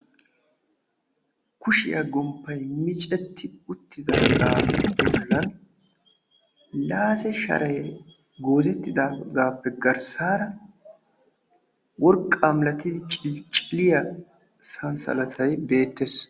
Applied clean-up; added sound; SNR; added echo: none; Gurgling; -4 dB; none.